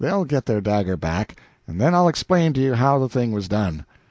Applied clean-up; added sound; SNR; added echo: none; none; none; none.